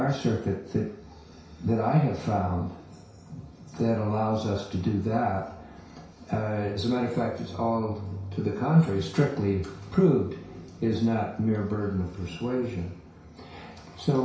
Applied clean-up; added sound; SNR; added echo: none; none; none; reverberation time 0.6 s.